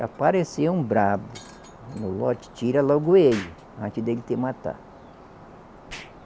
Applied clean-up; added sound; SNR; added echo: none; Explosion + Shatter; 20 dB; none.